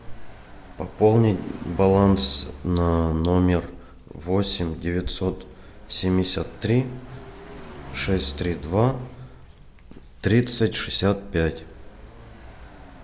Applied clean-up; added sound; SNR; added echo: none; Car passing by; 18 dB; none.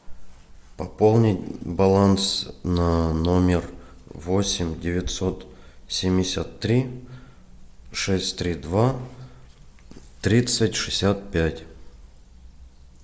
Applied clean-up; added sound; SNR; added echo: none; none; none; none.